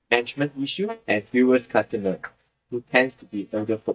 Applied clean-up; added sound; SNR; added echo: neural mask model DeepFilterNet 3.